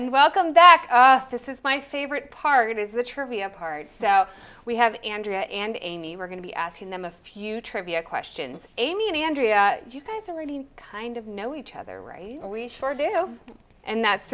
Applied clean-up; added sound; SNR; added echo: none; none; none; none.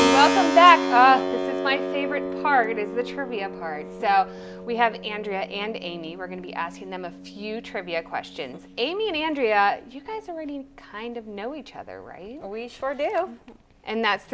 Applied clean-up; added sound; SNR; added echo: none; Keyboard (musical); 6 dB; none.